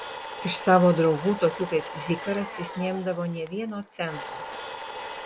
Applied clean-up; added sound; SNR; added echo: none; Domestic sounds, home sounds; 11 dB; none.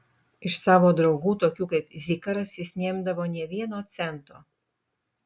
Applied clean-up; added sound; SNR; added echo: none; none; none; none.